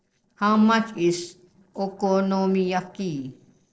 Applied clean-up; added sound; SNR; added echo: neural separator model SepFormer DNS4.